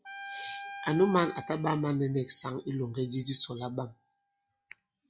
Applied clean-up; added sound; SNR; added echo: classical method log-MMSE.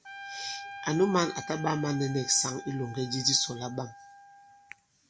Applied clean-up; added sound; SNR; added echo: none; Trumpet; 14 dB; none.